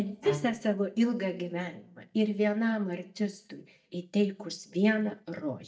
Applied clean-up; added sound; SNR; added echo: neural mask model DeepFilterNet 3.